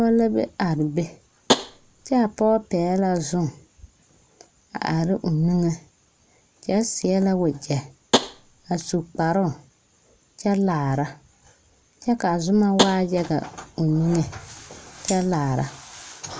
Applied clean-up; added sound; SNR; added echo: none; Tap + Tambourine; 4 dB; none.